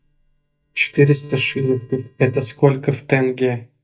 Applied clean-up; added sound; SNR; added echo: neural mask model DeepFilterNet 3.